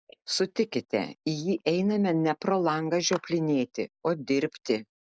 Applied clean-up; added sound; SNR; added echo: neural mask model Resemble Enhance denoiser.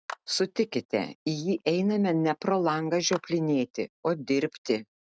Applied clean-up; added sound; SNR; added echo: neural mask model RNNoise.